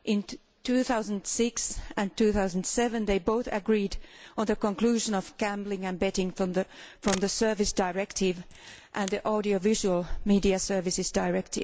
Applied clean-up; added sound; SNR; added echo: none; Camera; 16 dB; none.